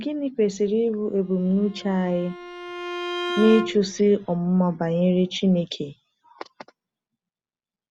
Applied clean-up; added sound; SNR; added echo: none; Bowed string instrument; 9 dB; none.